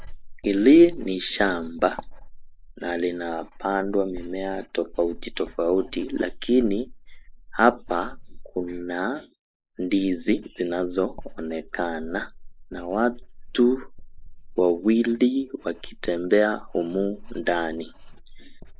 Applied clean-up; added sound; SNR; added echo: neural mask model Resemble Enhance denoiser.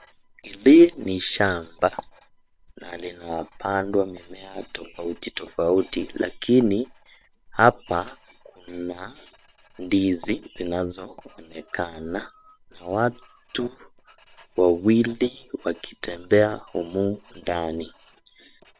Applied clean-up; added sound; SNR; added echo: neural separator model SepFormer WHAM!.